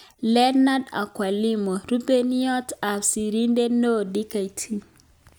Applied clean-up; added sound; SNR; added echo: none; none; none; none.